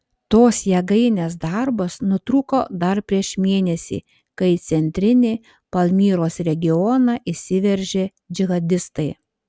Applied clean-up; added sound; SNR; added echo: none; none; none; none.